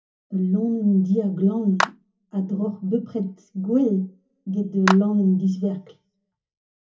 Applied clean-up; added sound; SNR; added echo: none; Clapping; 8 dB; reverberation time 0.3 s.